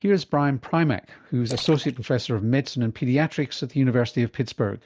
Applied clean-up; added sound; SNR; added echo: neural mask model DeepFilterNet 3.